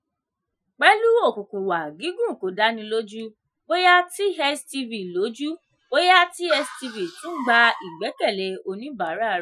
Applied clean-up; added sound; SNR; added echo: classical method Wiener filter.